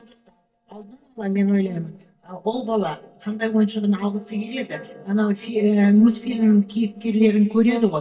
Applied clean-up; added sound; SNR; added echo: neural mask model DeepFilterNet 3.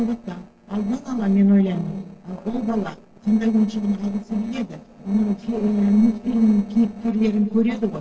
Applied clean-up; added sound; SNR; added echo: neural separator model SepFormer DNS4.